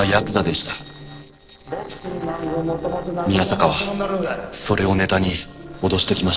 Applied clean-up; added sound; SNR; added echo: neural separator model SepFormer DNS4.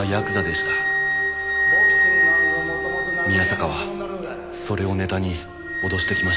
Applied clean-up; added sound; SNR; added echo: none; Wind instrument, woodwind instrument; -3 dB; none.